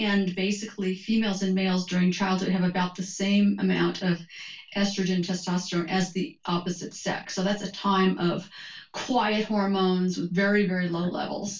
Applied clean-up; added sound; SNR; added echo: none; none; none; reverberation time 0.2 s.